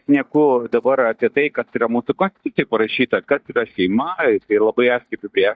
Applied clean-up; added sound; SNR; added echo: neural mask model DeepFilterNet 3.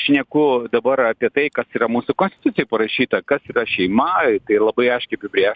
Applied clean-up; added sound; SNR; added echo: none; none; none; none.